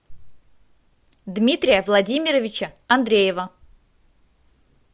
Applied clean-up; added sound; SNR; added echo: none; none; none; none.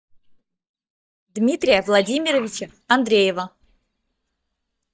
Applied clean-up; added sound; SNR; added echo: neural mask model DeepFilterNet 3.